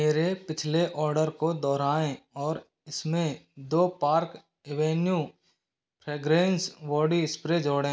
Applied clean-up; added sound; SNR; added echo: none; none; none; none.